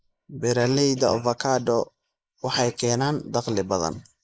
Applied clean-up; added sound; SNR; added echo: neural mask model Resemble Enhance denoiser.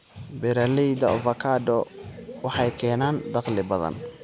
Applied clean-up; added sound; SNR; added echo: none; none; none; none.